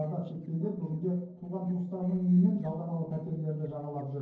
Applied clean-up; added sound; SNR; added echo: neural separator model SepFormer DNS4.